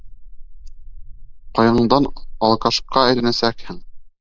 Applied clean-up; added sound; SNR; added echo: neural mask model Resemble Enhance denoiser.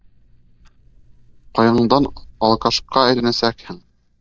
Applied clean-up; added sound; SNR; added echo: neural mask model DeepFilterNet 3.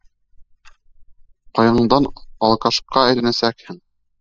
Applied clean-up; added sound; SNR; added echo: classical method spectral subtraction.